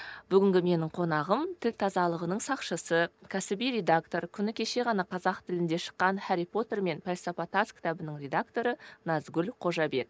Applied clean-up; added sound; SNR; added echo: none; none; none; none.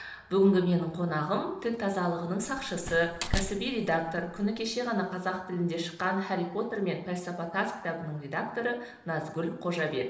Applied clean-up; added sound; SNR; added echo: none; Slam; 7 dB; reverberation time 0.9 s.